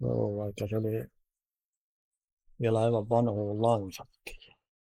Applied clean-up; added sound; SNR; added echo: neural mask model Resemble Enhance denoiser.